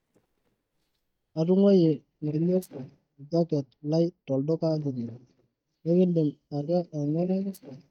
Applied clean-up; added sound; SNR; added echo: neural mask model DeepFilterNet 3.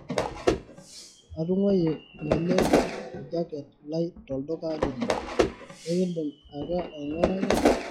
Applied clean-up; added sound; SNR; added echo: classical method log-MMSE.